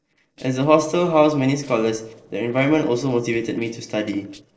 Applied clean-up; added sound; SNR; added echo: neural separator model SepFormer DNS4.